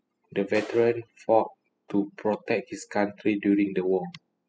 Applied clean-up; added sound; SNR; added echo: classical method spectral subtraction.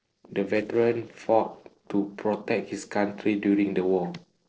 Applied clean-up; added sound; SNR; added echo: neural separator model SepFormer DNS4.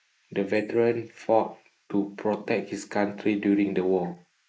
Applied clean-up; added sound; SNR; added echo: neural mask model Resemble Enhance denoiser.